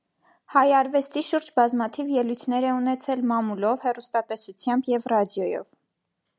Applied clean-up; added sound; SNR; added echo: none; none; none; none.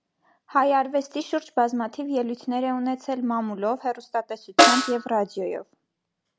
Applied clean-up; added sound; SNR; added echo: none; Snare drum; -3 dB; none.